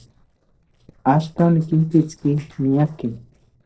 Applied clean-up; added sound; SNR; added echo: neural separator model SepFormer DNS4.